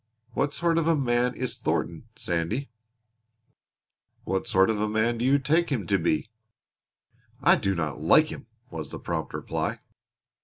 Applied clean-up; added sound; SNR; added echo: none; none; none; none.